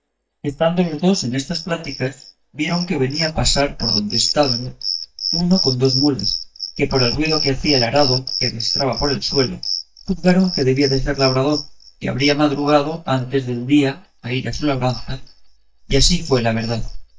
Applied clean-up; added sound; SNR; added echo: neural mask model DeepFilterNet 3.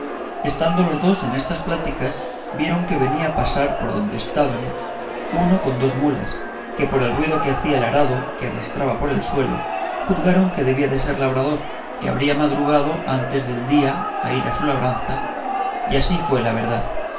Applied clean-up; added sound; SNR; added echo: none; Cricket; 2 dB; reverberation time 0.3 s.